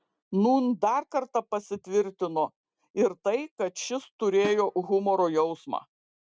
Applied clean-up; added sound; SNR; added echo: none; Snare drum; 16 dB; none.